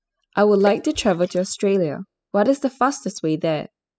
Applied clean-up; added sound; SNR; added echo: classical method spectral subtraction.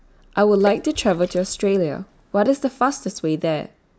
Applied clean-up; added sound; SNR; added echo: none; Water / Splash, splatter; 19 dB; none.